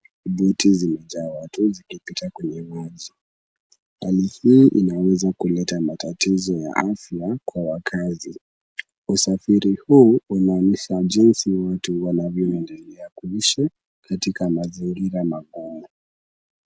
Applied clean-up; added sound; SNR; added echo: none; none; none; none.